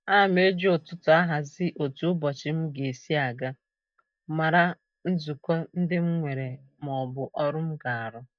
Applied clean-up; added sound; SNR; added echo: neural mask model DeepFilterNet 3.